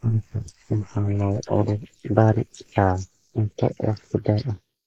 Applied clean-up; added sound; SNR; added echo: neural mask model Resemble Enhance denoiser.